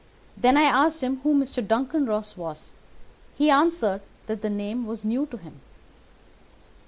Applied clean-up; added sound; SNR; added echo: none; none; none; none.